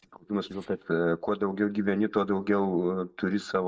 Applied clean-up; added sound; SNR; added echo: neural mask model DeepFilterNet 3.